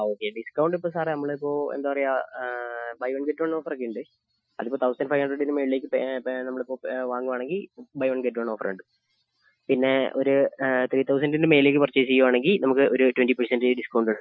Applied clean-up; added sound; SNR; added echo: classical method Wiener filter.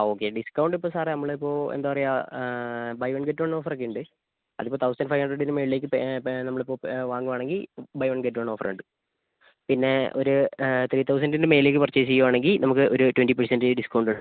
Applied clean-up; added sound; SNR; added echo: none; none; none; none.